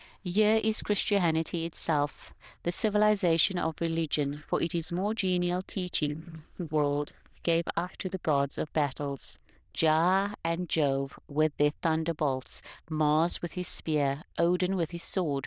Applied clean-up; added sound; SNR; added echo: neural diffusion model UNIVERSE++.